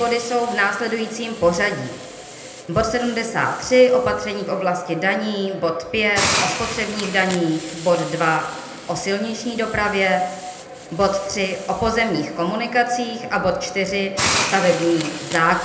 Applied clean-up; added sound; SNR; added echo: none; Hiss; 10 dB; reverberation time 0.7 s.